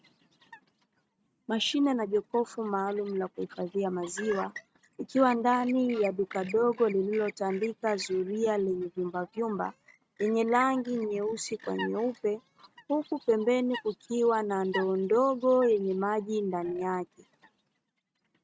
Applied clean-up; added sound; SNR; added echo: neural mask model RNNoise.